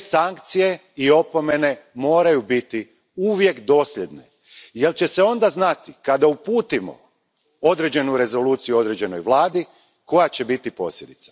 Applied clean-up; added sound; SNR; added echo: none; none; none; none.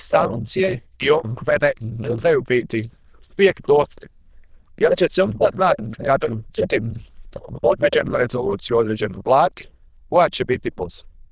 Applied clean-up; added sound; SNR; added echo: neural diffusion model UNIVERSE++.